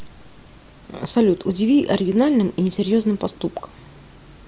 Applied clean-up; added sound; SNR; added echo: none; none; none; none.